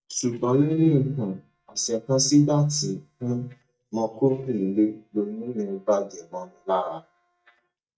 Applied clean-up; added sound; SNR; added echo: neural mask model DeepFilterNet 3.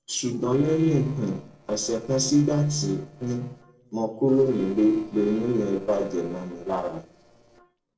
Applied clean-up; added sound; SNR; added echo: neural separator model SepFormer DNS4.